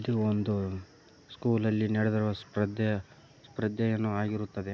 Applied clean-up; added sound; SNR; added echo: none; none; none; none.